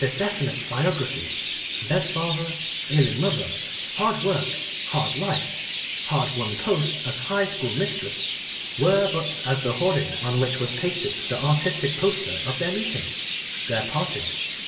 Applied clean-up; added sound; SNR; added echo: none; Chirp, tweet; 3 dB; reverberation time 0.7 s.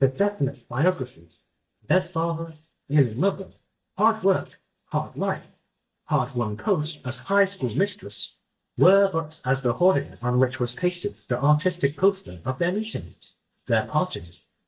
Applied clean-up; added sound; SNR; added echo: neural mask model DeepFilterNet 3.